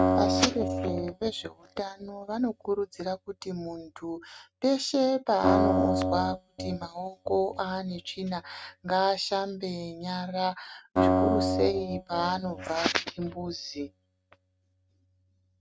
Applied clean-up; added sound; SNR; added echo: neural mask model RNNoise.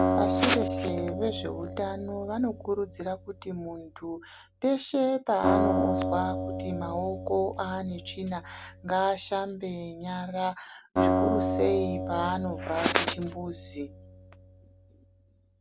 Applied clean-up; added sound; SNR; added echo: none; Acoustic guitar; 1 dB; none.